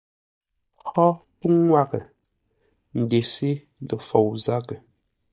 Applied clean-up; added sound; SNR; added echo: neural mask model DeepFilterNet 3.